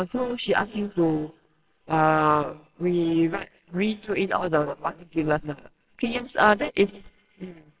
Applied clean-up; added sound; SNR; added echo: neural separator model SepFormer WHAMR!.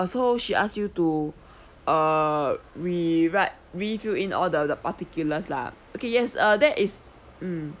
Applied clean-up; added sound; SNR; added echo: none; none; none; none.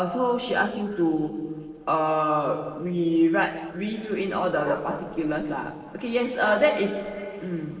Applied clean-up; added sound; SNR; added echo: neural separator model SepFormer DNS4.